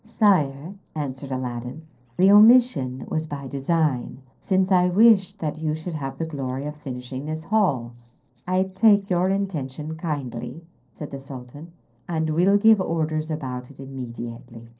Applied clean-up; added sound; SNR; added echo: neural separator model SepFormer DNS4.